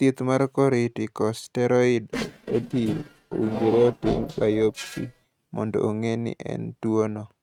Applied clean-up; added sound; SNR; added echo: neural mask model RNNoise.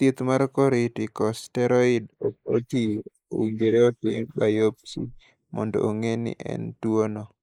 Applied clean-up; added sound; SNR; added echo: neural mask model Resemble Enhance denoiser.